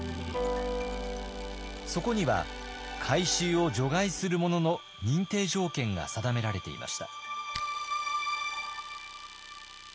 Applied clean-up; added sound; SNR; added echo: none; Domestic sounds, home sounds; 18 dB; none.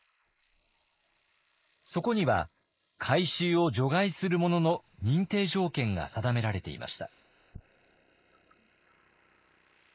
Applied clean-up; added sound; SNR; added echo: neural mask model Resemble Enhance denoiser.